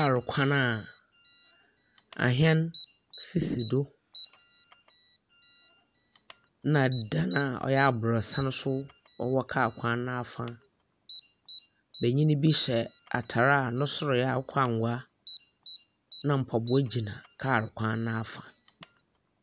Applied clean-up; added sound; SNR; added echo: none; Alarm; 17 dB; none.